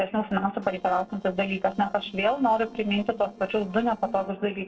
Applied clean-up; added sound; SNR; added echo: neural separator model SepFormer DNS4.